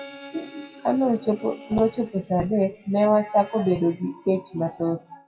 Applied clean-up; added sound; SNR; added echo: classical method WPE with log-MMSE.